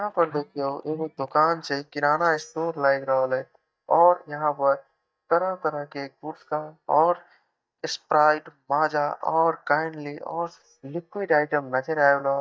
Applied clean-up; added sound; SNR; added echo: neural mask model DeepFilterNet 3.